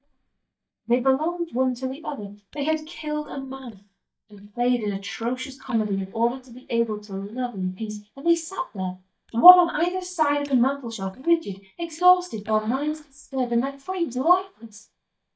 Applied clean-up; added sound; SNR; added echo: neural mask model DeepFilterNet 3.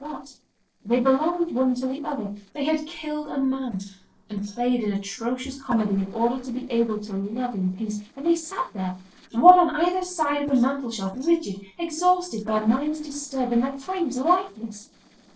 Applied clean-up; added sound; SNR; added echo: neural separator model SepFormer DNS4.